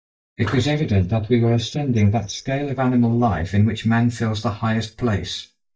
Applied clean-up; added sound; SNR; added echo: neural mask model DeepFilterNet 3.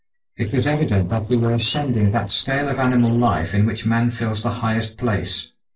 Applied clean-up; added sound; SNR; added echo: neural separator model SepFormer DNS4.